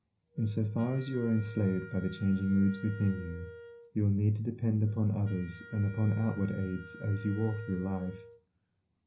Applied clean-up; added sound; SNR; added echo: none; Wind instrument, woodwind instrument; 18 dB; reverberation time 0.4 s.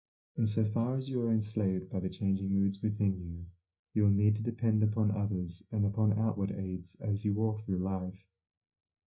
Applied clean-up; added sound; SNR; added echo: neural mask model DeepFilterNet 3.